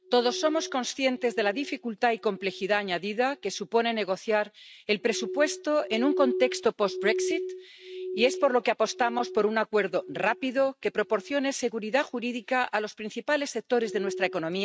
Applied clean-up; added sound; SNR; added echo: neural mask model RNNoise.